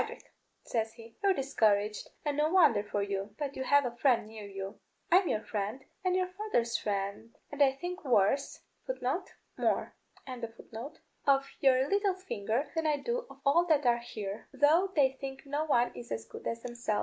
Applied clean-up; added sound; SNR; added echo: neural mask model Resemble Enhance denoiser.